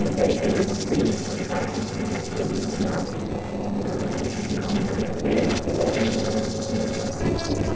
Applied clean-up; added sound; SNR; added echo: neural separator model SepFormer DNS4.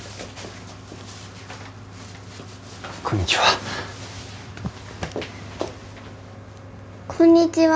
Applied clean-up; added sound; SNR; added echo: none; none; none; none.